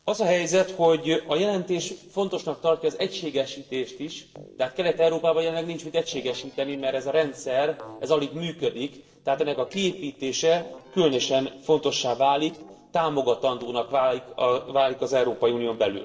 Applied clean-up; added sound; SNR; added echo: neural separator model SepFormer DNS4.